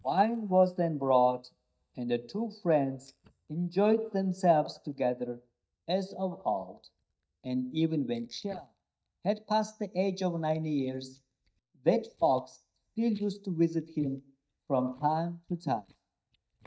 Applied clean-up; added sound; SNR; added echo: neural mask model DeepFilterNet 3.